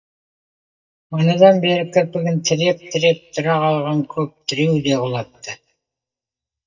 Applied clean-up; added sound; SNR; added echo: neural mask model DeepFilterNet 3.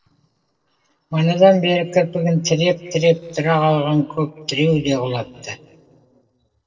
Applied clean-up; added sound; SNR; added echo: neural separator model SepFormer DNS4.